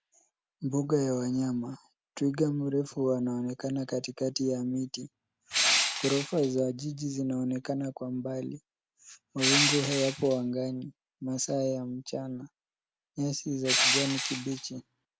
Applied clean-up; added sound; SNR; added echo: none; Crushing; -1 dB; none.